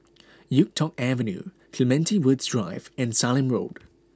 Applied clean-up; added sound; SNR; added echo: none; none; none; none.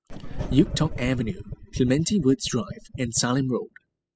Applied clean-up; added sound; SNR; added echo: classical method spectral subtraction.